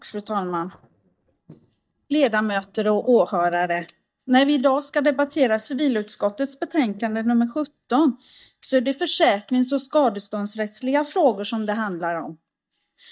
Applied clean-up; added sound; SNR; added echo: neural mask model DeepFilterNet 3.